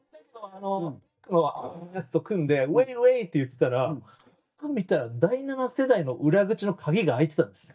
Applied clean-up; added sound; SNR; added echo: neural mask model DeepFilterNet 3.